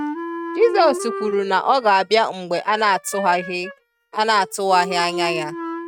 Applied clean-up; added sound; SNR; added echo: neural mask model RNNoise.